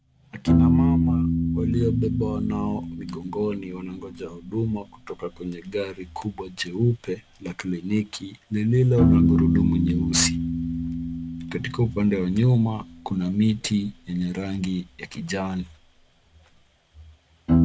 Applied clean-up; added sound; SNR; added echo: none; Piano; 0 dB; none.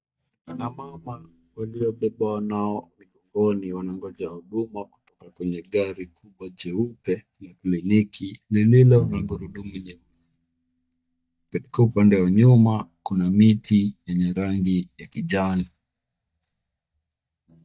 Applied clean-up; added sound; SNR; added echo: neural mask model DeepFilterNet 3.